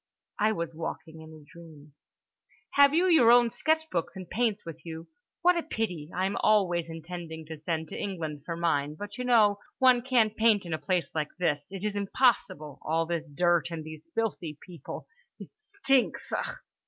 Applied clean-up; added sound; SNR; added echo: none; none; none; none.